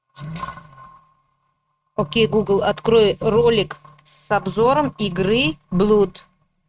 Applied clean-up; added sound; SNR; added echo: neural mask model RNNoise.